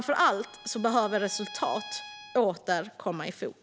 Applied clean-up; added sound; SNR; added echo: none; Bowed string instrument; 16 dB; none.